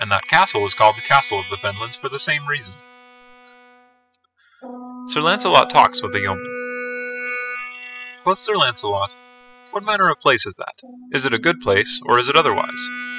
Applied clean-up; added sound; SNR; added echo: classical method spectral subtraction.